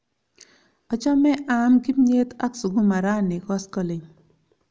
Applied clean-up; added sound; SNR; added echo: none; none; none; none.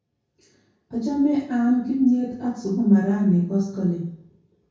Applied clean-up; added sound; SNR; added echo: none; none; none; reverberation time 0.5 s.